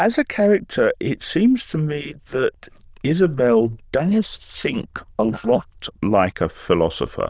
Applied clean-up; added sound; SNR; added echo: neural diffusion model UNIVERSE++.